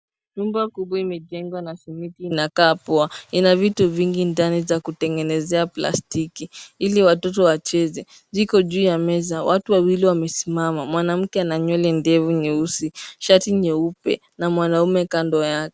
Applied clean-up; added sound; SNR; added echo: none; none; none; none.